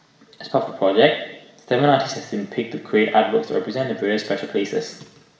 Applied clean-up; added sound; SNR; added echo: none; none; none; reverberation time 0.8 s.